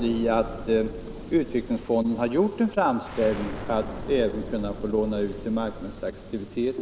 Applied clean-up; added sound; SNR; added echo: none; Explosion; 12 dB; none.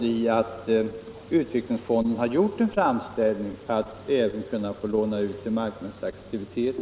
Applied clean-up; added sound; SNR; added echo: none; none; none; none.